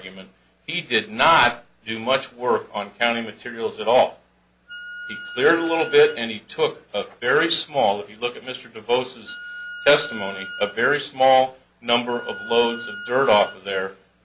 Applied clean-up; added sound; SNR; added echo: none; Wind instrument, woodwind instrument; 15 dB; none.